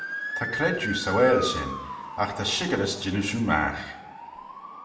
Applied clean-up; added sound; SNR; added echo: none; Motor vehicle (road) / Siren; 8 dB; reverberation time 0.8 s.